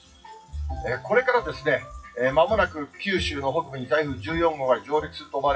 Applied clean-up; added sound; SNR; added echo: classical method WPE with log-MMSE.